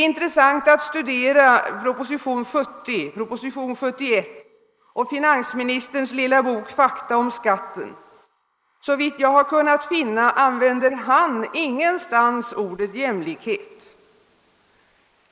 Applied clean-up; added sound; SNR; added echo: neural mask model Resemble Enhance denoiser.